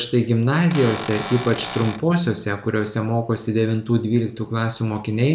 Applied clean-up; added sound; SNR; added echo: none; Cupboard open or close / Door; 9 dB; none.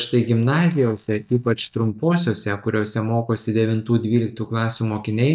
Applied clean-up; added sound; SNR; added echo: neural mask model DeepFilterNet 3.